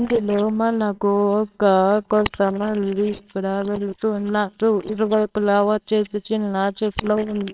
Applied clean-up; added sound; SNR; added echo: neural separator model SepFormer WHAMR!.